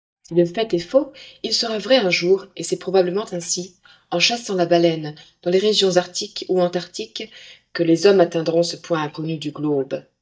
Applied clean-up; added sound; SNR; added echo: neural mask model DeepFilterNet 3.